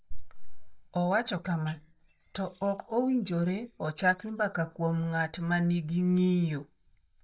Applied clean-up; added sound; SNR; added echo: neural mask model DeepFilterNet 3.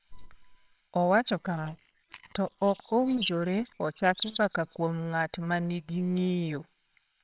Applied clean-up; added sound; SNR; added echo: neural separator model SepFormer WHAMR!.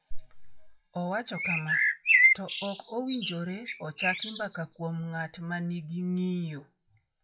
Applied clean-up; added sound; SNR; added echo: classical method WPE with log-MMSE.